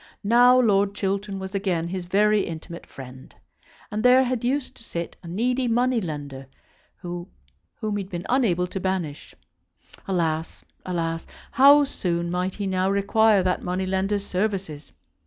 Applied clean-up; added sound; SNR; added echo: none; none; none; none.